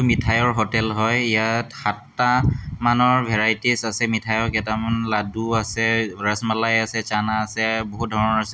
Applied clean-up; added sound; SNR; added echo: none; none; none; none.